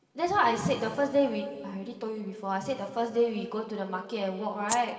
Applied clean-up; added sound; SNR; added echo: none; Rattle (instrument); 6 dB; reverberation time 2.3 s.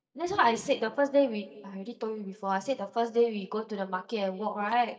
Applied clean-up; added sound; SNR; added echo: neural mask model DeepFilterNet 3.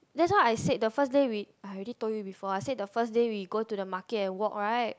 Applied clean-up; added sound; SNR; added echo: none; none; none; none.